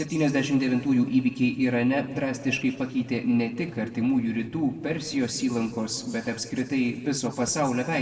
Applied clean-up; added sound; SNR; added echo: neural separator model SepFormer DNS4.